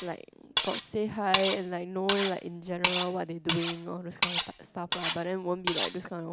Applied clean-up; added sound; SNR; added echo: none; Cutlery, silverware; -5 dB; none.